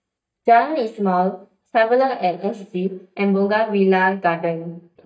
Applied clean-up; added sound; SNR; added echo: neural mask model DeepFilterNet 3.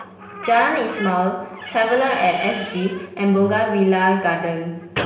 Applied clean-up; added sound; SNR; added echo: none; Squeak / Slam; 13 dB; reverberation time 0.9 s.